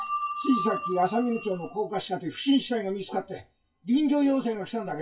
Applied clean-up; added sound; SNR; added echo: classical method WPE with log-MMSE.